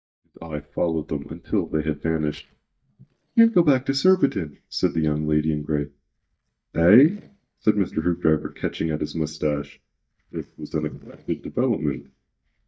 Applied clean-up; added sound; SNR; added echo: neural mask model DeepFilterNet 3.